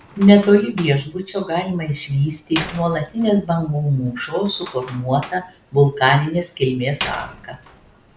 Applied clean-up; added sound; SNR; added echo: none; Slam; 17 dB; none.